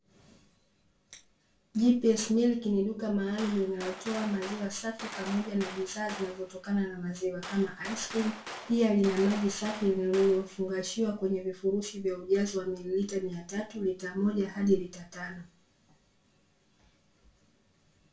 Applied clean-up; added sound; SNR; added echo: none; Gunshot, gunfire; 13 dB; reverberation time 0.2 s.